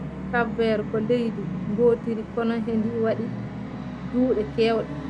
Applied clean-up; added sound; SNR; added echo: none; Musical instrument; 7 dB; none.